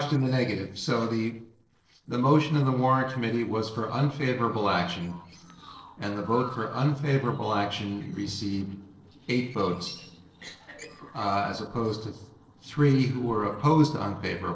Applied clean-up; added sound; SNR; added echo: neural separator model SepFormer DNS4.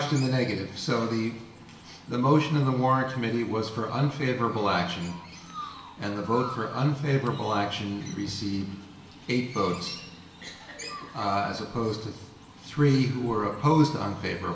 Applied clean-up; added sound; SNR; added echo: none; Chirp, tweet; 20 dB; reverberation time 0.8 s.